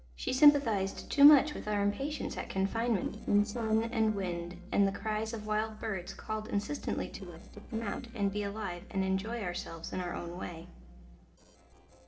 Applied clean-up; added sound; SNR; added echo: neural separator model SepFormer DNS4.